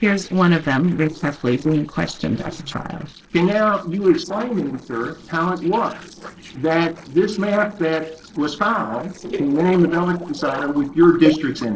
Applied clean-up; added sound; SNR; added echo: neural separator model SepFormer DNS4.